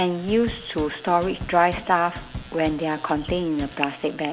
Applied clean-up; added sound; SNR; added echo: none; Drum / Drum kit; 14 dB; none.